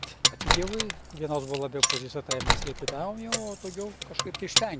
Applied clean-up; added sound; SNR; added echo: none; Slam + Keys jangling; -5 dB; none.